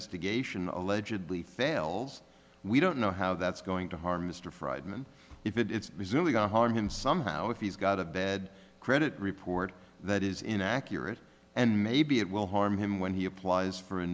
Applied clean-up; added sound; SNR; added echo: none; none; none; none.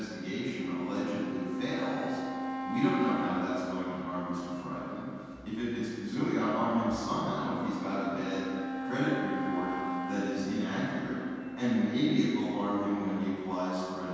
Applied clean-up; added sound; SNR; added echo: none; Wind instrument, woodwind instrument; 7 dB; reverberation time 2.1 s.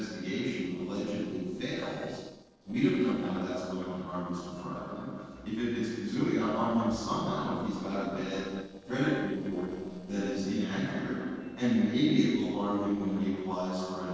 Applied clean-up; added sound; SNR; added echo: neural separator model SepFormer DNS4.